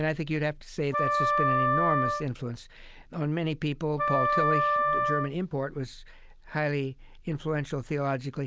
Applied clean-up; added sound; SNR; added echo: none; Wind instrument, woodwind instrument; -3 dB; none.